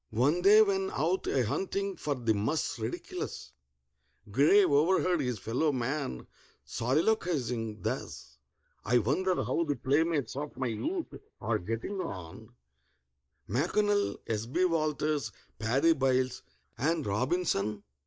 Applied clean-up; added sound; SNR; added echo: neural mask model Resemble Enhance denoiser.